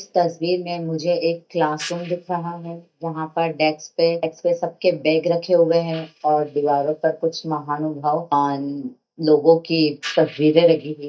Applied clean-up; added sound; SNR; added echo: neural mask model DeepFilterNet 3.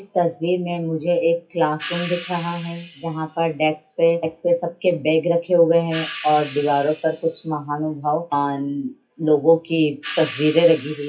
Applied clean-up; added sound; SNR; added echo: classical method WPE with log-MMSE.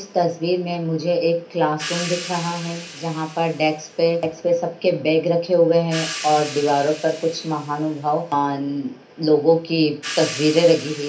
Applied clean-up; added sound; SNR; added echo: none; Crash cymbal / Hi-hat; 15 dB; reverberation time 0.3 s.